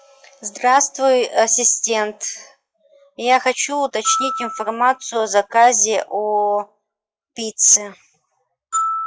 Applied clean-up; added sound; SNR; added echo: classical method log-MMSE.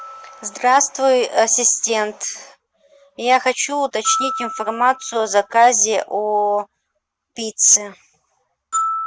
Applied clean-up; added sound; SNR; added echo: none; Glockenspiel; 12 dB; none.